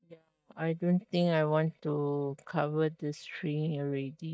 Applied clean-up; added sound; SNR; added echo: neural mask model DeepFilterNet 3.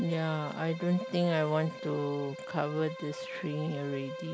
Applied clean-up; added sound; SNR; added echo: none; Bowed string instrument; 11 dB; none.